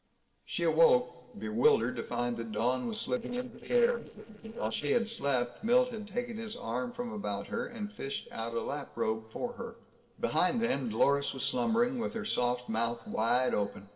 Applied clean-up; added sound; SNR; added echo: neural separator model SepFormer DNS4.